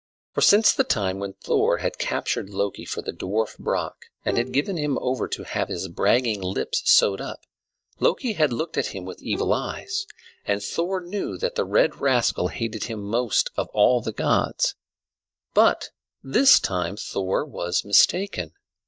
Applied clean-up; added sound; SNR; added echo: neural mask model DeepFilterNet 3.